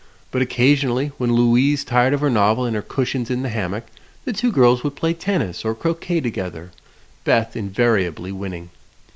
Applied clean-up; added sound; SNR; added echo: none; none; none; none.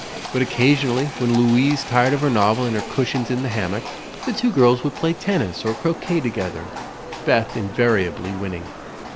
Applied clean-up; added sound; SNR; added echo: none; Livestock, farm animals, working animals; 12 dB; none.